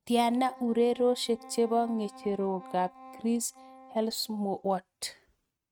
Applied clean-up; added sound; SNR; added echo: neural mask model RNNoise.